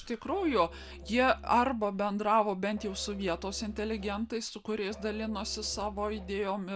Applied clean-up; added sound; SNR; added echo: none; Musical instrument; 16 dB; none.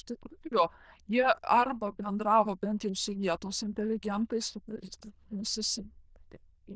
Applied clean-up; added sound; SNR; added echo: neural diffusion model UNIVERSE++.